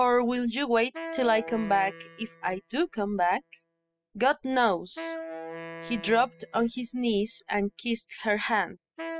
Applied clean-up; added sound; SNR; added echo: classical method spectral subtraction.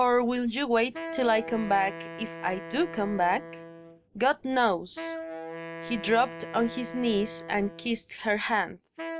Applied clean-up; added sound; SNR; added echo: none; Wind instrument, woodwind instrument; 12 dB; none.